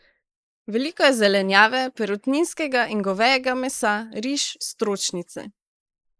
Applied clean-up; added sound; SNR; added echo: neural mask model Resemble Enhance denoiser.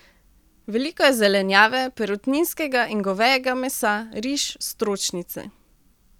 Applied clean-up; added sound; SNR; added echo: none; none; none; none.